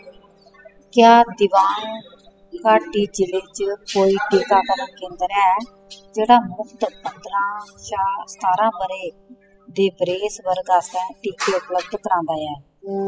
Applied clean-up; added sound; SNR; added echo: classical method spectral subtraction.